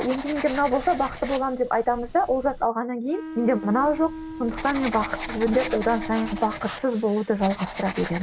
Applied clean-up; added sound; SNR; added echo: none; Wind instrument, woodwind instrument + Writing; 10 dB; none.